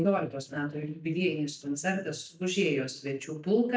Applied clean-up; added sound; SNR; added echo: neural mask model DeepFilterNet 3.